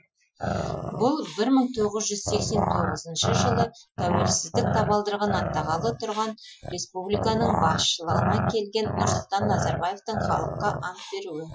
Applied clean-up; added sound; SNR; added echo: classical method Wiener filter.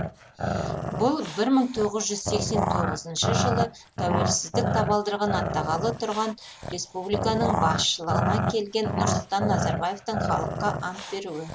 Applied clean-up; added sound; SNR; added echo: none; Growling; 1 dB; none.